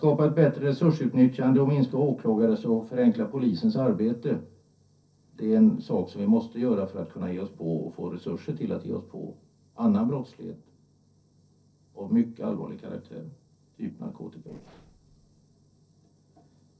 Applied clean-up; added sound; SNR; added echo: neural separator model SepFormer DNS4.